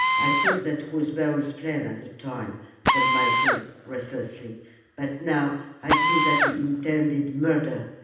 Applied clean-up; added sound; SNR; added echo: none; Drill; -1 dB; reverberation time 0.9 s.